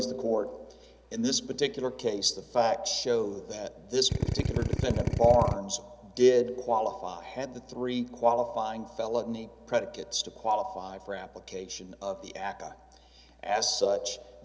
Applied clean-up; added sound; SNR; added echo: none; Drill; -1 dB; none.